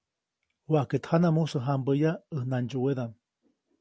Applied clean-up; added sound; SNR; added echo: none; none; none; none.